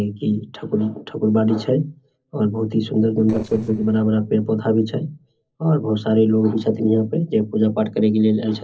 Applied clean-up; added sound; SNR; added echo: neural separator model SepFormer DNS4.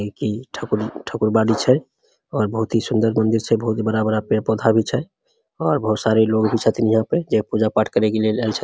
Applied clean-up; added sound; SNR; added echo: none; none; none; none.